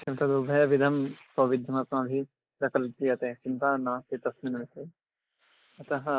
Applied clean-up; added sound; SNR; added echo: neural mask model Resemble Enhance denoiser.